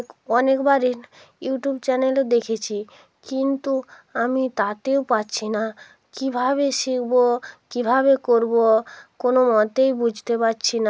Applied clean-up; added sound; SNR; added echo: none; none; none; none.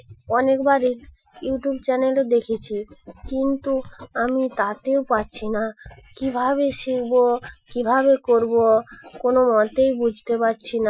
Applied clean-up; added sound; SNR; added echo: classical method Wiener filter.